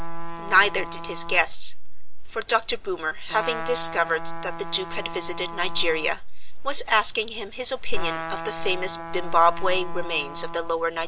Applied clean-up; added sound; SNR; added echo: none; Trumpet; 14 dB; none.